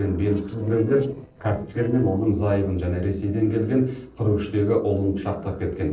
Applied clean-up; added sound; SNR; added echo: neural separator model SepFormer DNS4.